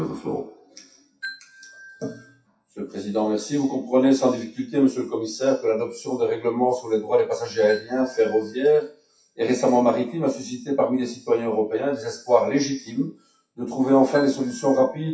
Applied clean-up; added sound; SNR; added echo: classical method WPE with log-MMSE.